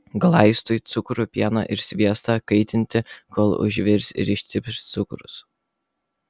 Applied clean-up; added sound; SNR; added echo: none; none; none; none.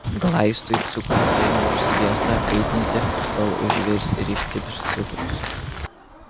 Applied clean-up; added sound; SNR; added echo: none; Walk, footsteps / Bird vocalization, bird call, bird song + Engine; -2 dB; none.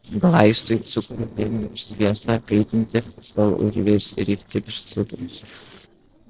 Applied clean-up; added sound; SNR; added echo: neural separator model SepFormer DNS4.